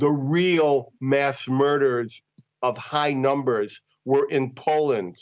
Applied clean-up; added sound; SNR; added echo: none; none; none; none.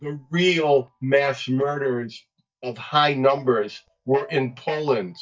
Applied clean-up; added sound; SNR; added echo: neural mask model DeepFilterNet 3.